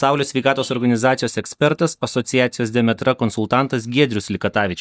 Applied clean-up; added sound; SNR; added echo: neural mask model DeepFilterNet 3.